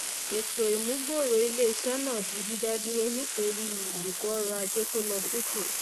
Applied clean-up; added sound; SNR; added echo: neural mask model Resemble Enhance denoiser.